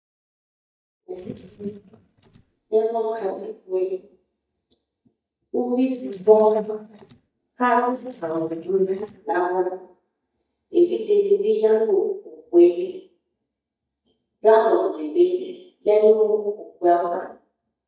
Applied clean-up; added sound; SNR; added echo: neural mask model DeepFilterNet 3.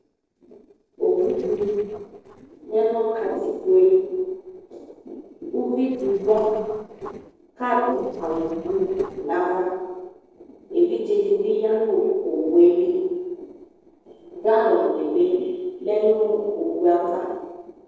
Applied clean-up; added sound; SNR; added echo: neural separator model SepFormer DNS4.